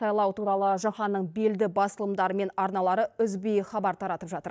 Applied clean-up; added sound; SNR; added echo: neural mask model DeepFilterNet 3.